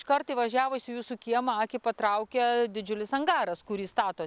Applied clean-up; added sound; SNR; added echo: none; none; none; none.